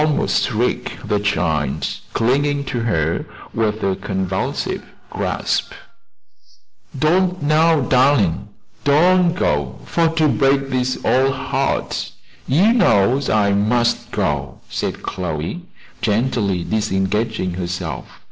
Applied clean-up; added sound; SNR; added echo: none; none; none; none.